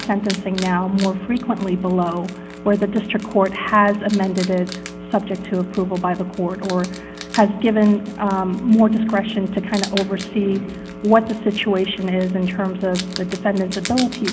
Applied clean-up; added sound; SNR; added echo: none; Wild animals; 17 dB; none.